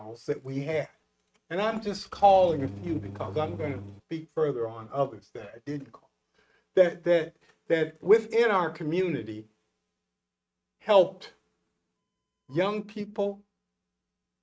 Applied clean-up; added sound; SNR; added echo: neural mask model RNNoise.